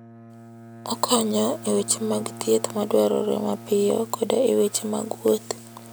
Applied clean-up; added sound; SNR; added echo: none; Bowed string instrument; 17 dB; none.